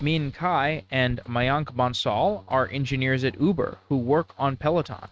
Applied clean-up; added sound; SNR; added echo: neural mask model RNNoise.